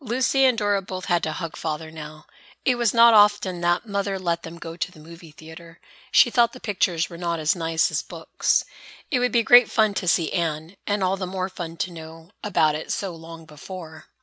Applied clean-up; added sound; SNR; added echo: none; none; none; none.